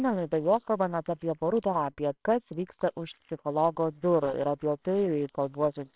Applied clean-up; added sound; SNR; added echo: neural separator model SepFormer WHAMR!.